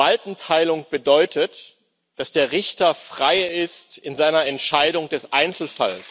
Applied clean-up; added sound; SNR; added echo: none; none; none; none.